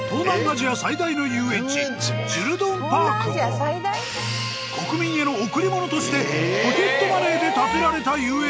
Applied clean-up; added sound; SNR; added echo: none; Gong; 15 dB; none.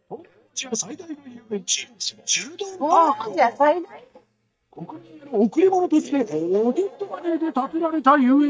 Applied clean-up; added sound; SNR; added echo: neural mask model DeepFilterNet 3.